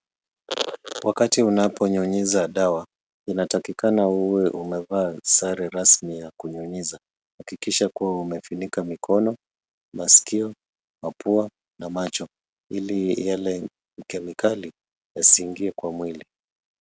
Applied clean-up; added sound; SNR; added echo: none; none; none; none.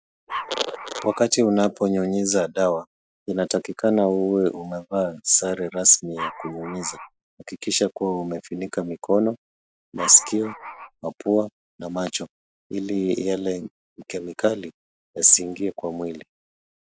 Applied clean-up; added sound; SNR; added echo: classical method Wiener filter.